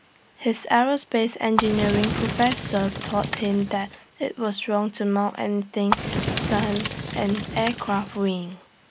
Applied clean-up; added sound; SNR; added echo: none; Fire; 4 dB; none.